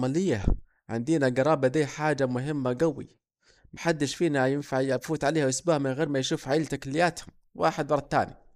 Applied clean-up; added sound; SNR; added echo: neural mask model Resemble Enhance denoiser.